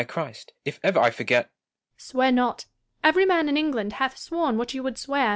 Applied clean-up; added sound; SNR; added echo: none; none; none; none.